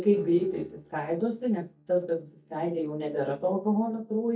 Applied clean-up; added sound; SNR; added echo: neural mask model DeepFilterNet 3.